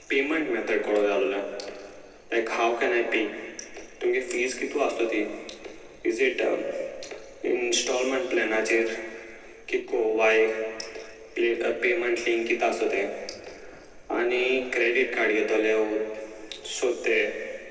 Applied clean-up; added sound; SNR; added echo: none; none; none; reverberation time 2.5 s.